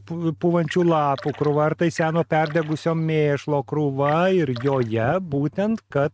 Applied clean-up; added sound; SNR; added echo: neural mask model RNNoise.